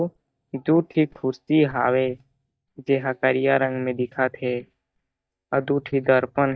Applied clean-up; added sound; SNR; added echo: neural mask model DeepFilterNet 3.